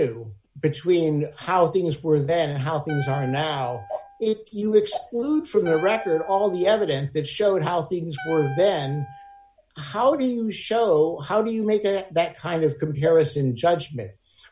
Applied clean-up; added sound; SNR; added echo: none; Wind instrument, woodwind instrument; 16 dB; none.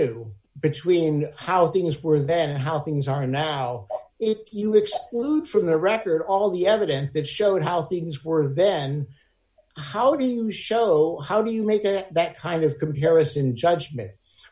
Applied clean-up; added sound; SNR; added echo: none; none; none; none.